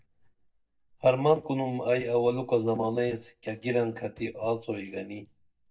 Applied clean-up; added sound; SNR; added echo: neural mask model DeepFilterNet 3.